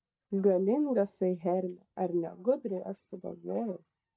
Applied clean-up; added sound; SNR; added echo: neural mask model DeepFilterNet 3.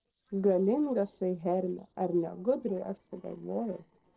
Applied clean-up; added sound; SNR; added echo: neural separator model SepFormer DNS4.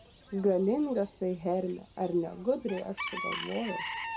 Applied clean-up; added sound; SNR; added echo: none; Bird / Chicken, rooster; 10 dB; reverberation time 0.2 s.